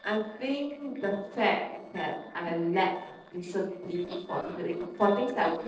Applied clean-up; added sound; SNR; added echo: neural separator model SepFormer DNS4.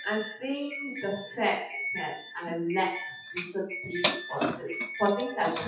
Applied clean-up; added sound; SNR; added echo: classical method WPE with log-MMSE.